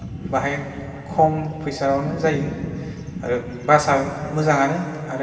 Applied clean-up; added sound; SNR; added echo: none; none; none; reverberation time 2.4 s.